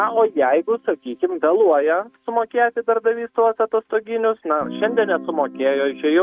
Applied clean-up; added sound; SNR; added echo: neural mask model RNNoise.